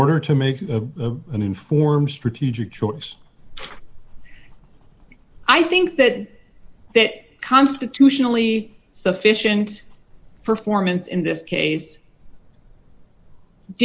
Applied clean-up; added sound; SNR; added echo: none; none; none; none.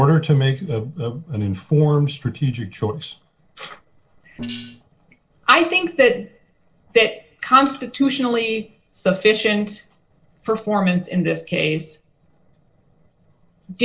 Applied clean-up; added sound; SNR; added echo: neural separator model SepFormer DNS4.